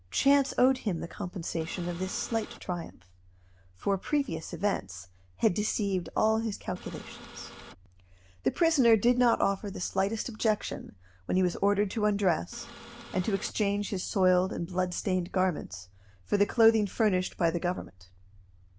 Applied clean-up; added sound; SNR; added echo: none; Printer; 17 dB; none.